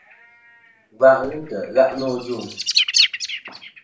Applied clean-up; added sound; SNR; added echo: none; Bird; 3 dB; reverberation time 0.3 s.